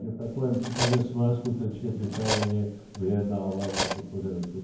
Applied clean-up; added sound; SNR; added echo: none; Cutlery, silverware; 7 dB; reverberation time 0.9 s.